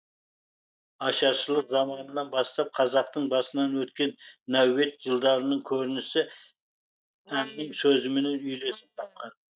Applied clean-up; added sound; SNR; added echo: neural mask model DeepFilterNet 3.